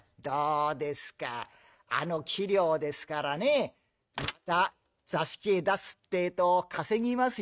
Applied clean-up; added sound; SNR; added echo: neural mask model RNNoise.